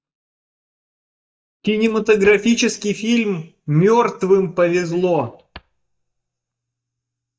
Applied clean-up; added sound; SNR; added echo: neural mask model DeepFilterNet 3.